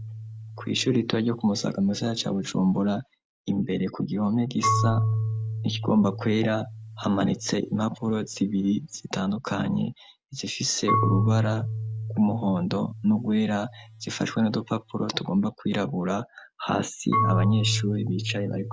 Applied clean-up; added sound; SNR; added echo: none; Marimba, xylophone / Wood; 4 dB; none.